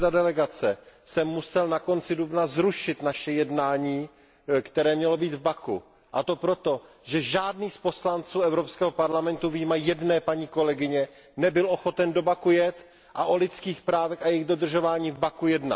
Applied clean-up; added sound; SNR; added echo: none; none; none; none.